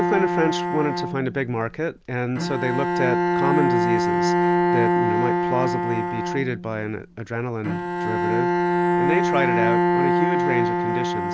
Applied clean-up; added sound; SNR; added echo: none; Bowed string instrument; -4 dB; none.